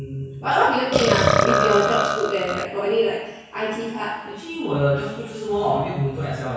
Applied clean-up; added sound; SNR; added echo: none; Burping, eructation; 0 dB; reverberation time 1.1 s.